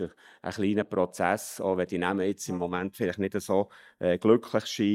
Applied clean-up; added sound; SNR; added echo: neural mask model DeepFilterNet 3.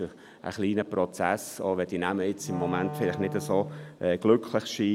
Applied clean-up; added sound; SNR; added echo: none; Wind instrument, woodwind instrument; 10 dB; none.